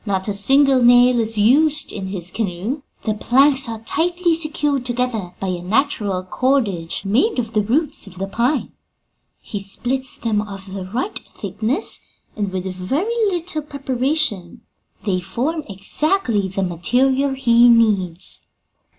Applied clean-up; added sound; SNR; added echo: none; none; none; none.